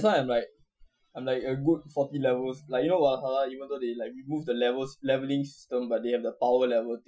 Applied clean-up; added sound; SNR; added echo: classical method Wiener filter.